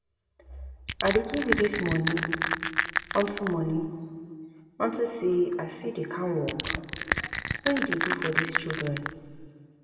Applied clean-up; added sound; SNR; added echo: none; Crushing; 1 dB; reverberation time 1.8 s.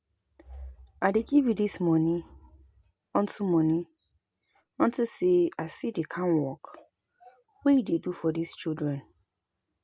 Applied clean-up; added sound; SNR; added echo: none; none; none; none.